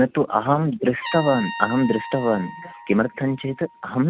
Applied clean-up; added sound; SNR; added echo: none; Trumpet; 14 dB; none.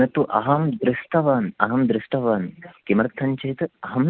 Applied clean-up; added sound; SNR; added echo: none; none; none; none.